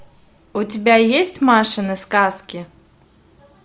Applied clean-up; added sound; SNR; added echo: none; none; none; none.